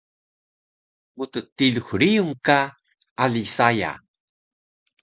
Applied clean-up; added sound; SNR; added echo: none; none; none; none.